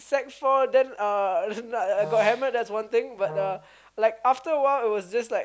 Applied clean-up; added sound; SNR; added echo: none; Brass instrument; 14 dB; none.